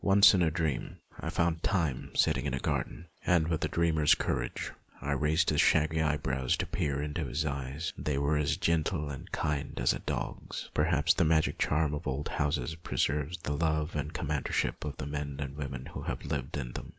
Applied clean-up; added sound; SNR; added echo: neural mask model Resemble Enhance denoiser.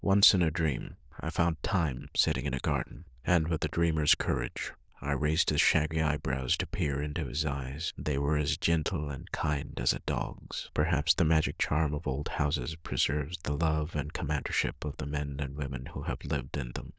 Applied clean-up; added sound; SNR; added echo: neural diffusion model UNIVERSE++.